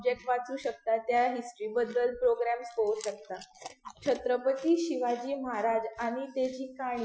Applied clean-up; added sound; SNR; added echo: classical method Wiener filter.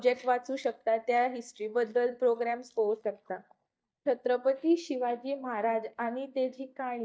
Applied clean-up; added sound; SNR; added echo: neural mask model DeepFilterNet 3.